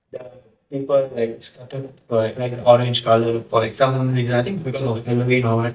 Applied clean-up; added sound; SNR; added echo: neural mask model DeepFilterNet 3.